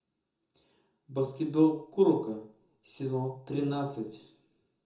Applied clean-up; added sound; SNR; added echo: none; none; none; reverberation time 0.5 s.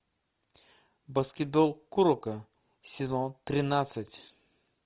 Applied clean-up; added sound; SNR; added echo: none; none; none; none.